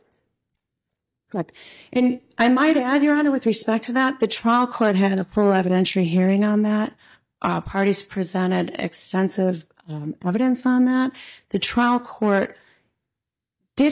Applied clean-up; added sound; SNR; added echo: neural mask model DeepFilterNet 3.